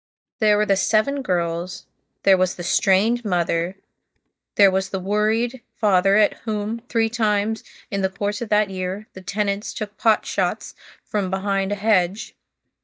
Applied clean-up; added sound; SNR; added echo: neural mask model DeepFilterNet 3.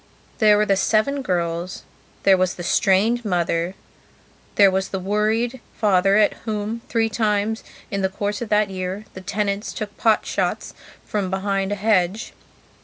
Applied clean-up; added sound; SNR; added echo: none; none; none; none.